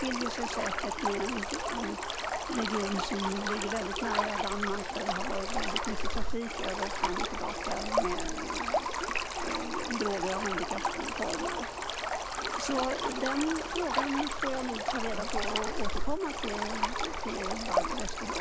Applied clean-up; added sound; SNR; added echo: none; Stream; -4 dB; none.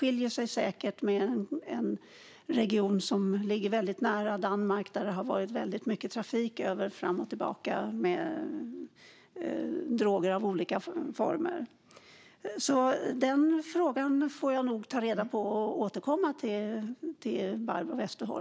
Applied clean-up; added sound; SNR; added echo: none; none; none; none.